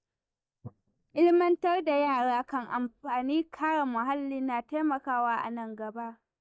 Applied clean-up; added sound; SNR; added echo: neural mask model DeepFilterNet 3.